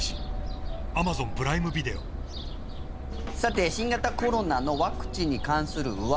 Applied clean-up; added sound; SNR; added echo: none; Fowl; 4 dB; none.